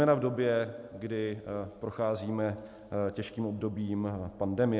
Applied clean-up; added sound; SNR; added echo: none; none; none; none.